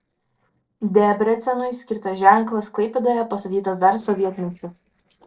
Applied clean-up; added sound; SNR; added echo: neural separator model SepFormer DNS4.